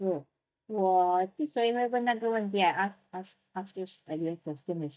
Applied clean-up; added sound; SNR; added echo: neural mask model DeepFilterNet 3.